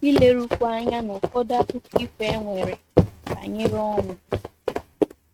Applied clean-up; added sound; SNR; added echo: neural mask model RNNoise.